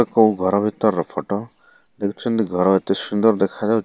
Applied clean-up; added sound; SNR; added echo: none; none; none; none.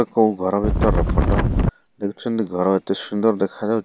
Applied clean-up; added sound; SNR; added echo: none; Wind; -4 dB; none.